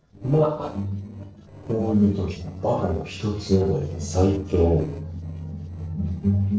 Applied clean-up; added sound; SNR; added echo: neural separator model SepFormer DNS4.